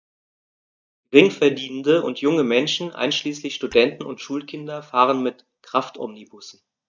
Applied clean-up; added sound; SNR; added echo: neural mask model DeepFilterNet 3.